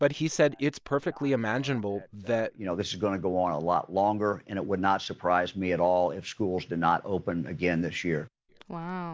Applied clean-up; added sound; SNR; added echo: none; none; none; none.